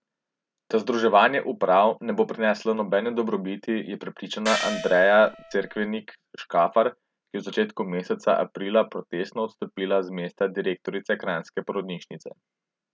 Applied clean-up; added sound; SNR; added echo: none; Gong; 8 dB; none.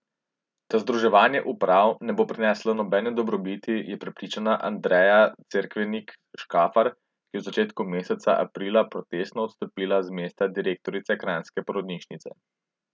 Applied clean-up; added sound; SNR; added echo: none; none; none; none.